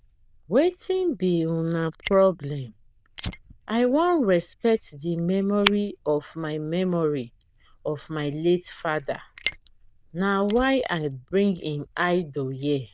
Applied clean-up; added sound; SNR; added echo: neural diffusion model UNIVERSE++.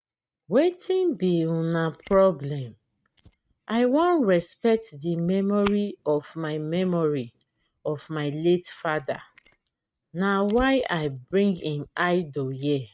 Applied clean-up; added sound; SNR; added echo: neural mask model RNNoise.